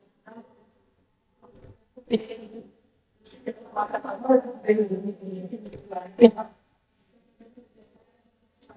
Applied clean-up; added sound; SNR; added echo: neural mask model DeepFilterNet 3.